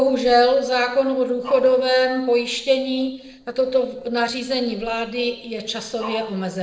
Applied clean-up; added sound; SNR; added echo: neural separator model SepFormer DNS4.